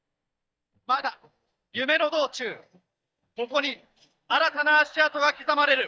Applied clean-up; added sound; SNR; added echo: neural mask model DeepFilterNet 3.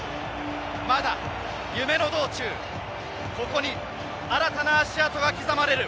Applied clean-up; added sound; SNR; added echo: none; none; none; none.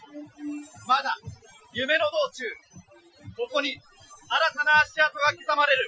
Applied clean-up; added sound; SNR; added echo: classical method Wiener filter.